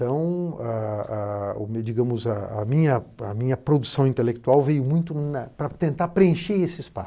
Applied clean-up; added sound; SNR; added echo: none; none; none; none.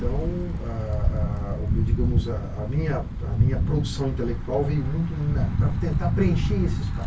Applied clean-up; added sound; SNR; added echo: none; Thunder / Bicycle; -4 dB; reverberation time 0.1 s.